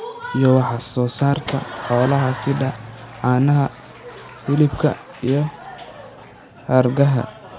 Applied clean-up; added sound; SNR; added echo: none; Applause / Crowd + Slam; 15 dB; none.